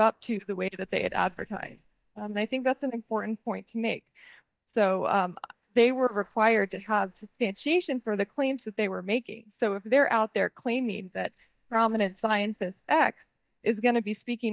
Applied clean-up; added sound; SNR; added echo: neural mask model DeepFilterNet 3.